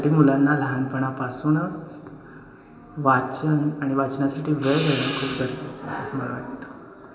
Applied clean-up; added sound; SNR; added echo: none; none; none; reverberation time 3.0 s.